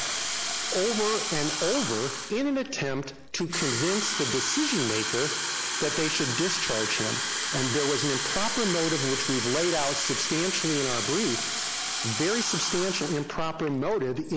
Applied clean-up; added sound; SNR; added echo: none; Fill (with liquid) / Water tap, faucet; 1 dB; none.